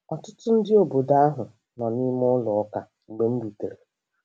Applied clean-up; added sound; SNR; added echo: none; none; none; none.